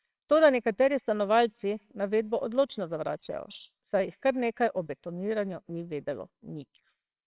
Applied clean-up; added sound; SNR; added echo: neural separator model SepFormer WHAMR!.